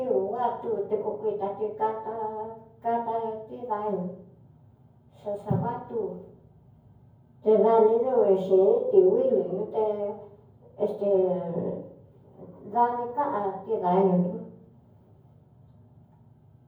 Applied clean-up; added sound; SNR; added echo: none; none; none; reverberation time 0.9 s.